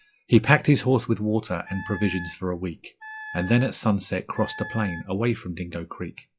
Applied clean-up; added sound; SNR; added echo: classical method log-MMSE.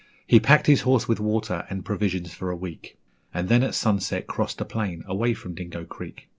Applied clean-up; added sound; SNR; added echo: none; none; none; none.